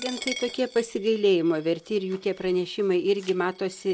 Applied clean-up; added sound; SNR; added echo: none; Coin (dropping); 16 dB; none.